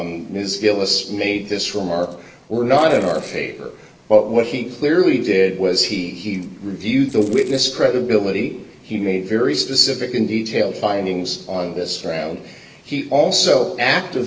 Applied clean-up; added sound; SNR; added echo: neural separator model SepFormer DNS4.